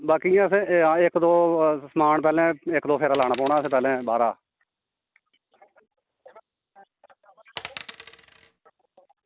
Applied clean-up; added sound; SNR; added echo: none; Coin (dropping); 14 dB; none.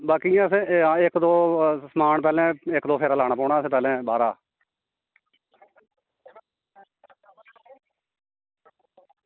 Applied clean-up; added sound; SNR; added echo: none; none; none; none.